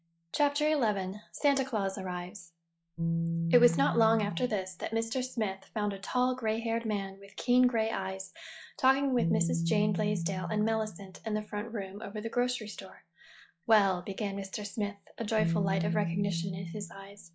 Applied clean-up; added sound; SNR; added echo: classical method log-MMSE.